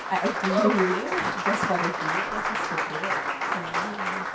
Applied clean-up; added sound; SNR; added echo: none; Applause; -2 dB; reverberation time 0.2 s.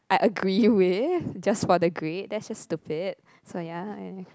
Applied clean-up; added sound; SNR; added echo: none; none; none; none.